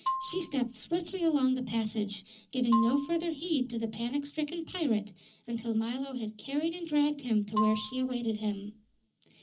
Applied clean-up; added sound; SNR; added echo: none; Marimba, xylophone; 8 dB; reverberation time 0.4 s.